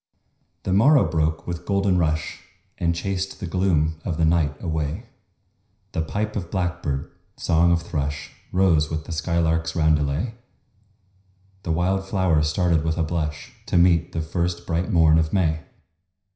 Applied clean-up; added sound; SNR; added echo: none; none; none; reverberation time 0.5 s.